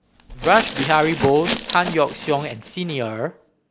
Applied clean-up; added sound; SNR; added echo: none; Glass; 10 dB; none.